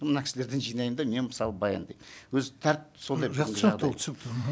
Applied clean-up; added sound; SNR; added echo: none; none; none; none.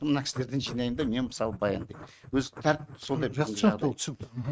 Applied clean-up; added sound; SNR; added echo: neural mask model RNNoise.